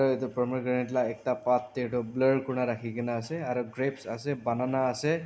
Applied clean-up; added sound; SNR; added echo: none; none; none; none.